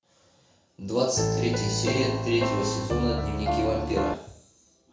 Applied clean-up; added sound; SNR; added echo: none; Piano; -2 dB; reverberation time 0.6 s.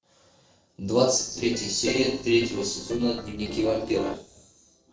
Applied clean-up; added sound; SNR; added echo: neural separator model SepFormer DNS4.